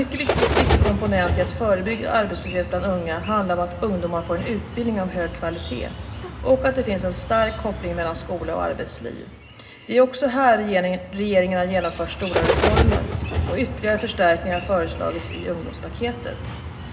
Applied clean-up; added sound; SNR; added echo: none; Bird; 3 dB; reverberation time 0.2 s.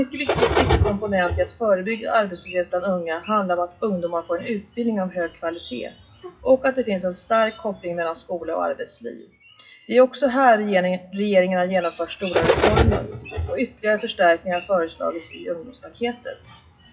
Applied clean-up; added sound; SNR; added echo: classical method WPE with log-MMSE.